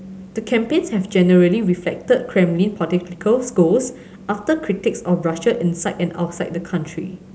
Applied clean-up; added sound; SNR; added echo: none; none; none; none.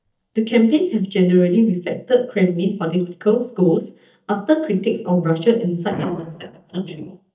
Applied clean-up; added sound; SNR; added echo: neural mask model DeepFilterNet 3.